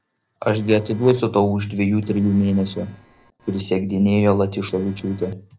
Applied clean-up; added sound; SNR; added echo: neural separator model SepFormer DNS4.